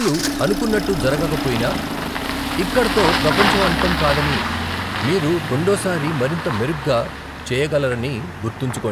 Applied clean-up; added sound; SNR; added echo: none; Engine starting; 2 dB; none.